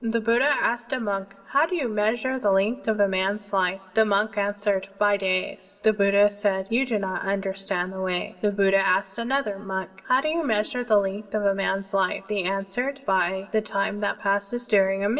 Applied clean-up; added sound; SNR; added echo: none; none; none; reverberation time 1.9 s.